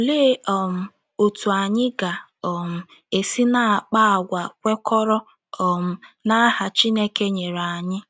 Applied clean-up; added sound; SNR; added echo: none; none; none; none.